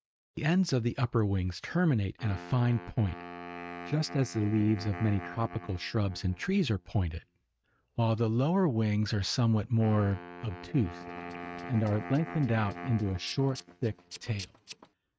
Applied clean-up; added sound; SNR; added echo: neural mask model RNNoise.